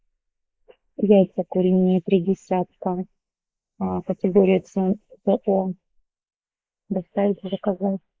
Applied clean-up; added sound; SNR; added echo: neural mask model Resemble Enhance denoiser.